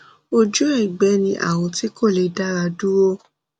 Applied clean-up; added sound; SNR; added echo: none; none; none; none.